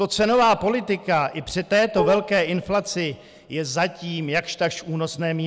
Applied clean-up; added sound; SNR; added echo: none; Dishes, pots, and pans; 8 dB; none.